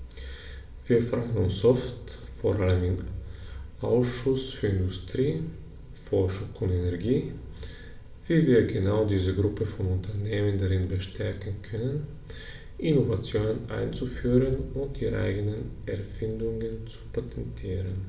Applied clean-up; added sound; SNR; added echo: none; none; none; reverberation time 1.8 s.